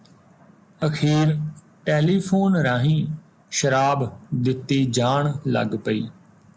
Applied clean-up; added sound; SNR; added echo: none; none; none; none.